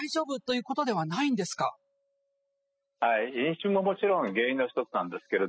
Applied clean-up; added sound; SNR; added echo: classical method spectral subtraction.